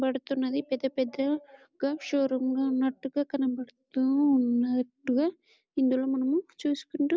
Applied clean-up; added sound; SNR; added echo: none; none; none; none.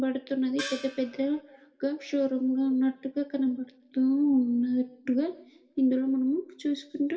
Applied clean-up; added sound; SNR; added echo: none; Gong; 12 dB; reverberation time 0.7 s.